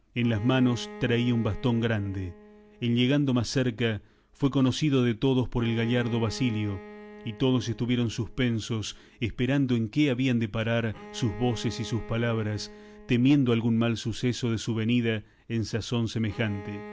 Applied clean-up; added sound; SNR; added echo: none; Bowed string instrument; 19 dB; none.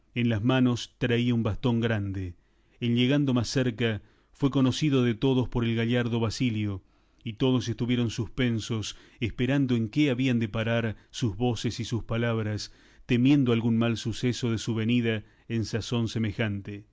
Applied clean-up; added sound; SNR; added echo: none; none; none; none.